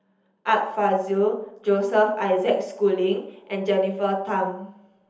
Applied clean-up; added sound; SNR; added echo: none; none; none; reverberation time 0.7 s.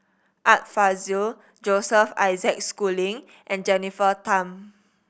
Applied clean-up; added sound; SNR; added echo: none; none; none; none.